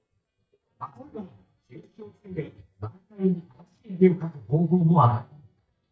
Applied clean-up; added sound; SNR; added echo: neural mask model DeepFilterNet 3.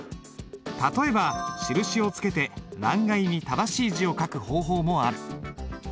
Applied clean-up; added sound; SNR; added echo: none; none; none; none.